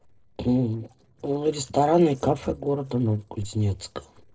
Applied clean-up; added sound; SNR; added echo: neural separator model SepFormer DNS4.